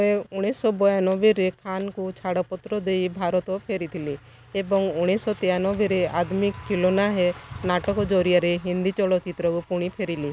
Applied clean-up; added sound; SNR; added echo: none; none; none; none.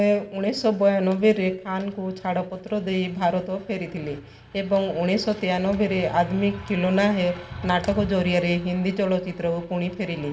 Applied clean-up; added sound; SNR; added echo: none; none; none; reverberation time 0.6 s.